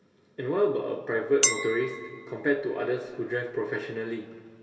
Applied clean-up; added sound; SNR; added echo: none; Chink, clink; 3 dB; reverberation time 2.4 s.